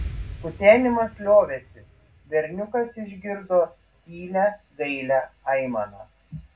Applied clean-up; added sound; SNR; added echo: none; Explosion; 18 dB; reverberation time 0.3 s.